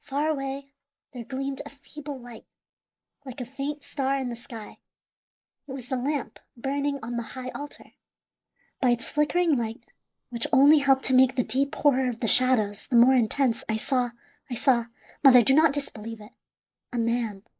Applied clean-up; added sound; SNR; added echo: neural mask model Resemble Enhance denoiser.